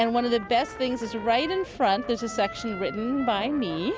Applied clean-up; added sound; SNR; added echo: none; Trumpet; 14 dB; none.